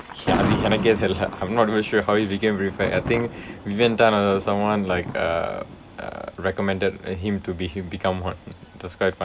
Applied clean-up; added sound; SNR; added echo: none; Thunder; 10 dB; none.